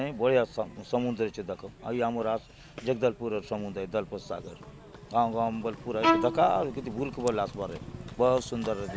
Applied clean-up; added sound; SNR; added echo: none; Bowed string instrument; 2 dB; none.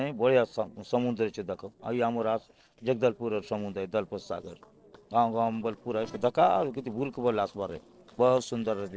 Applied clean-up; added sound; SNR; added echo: neural separator model SepFormer DNS4.